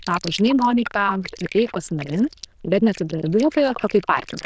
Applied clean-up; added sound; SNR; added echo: neural diffusion model UNIVERSE++.